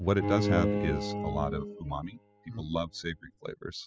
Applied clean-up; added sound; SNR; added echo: classical method spectral subtraction.